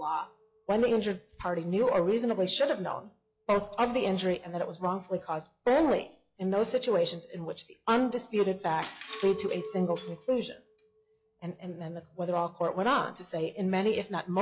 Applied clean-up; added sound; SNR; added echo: classical method log-MMSE.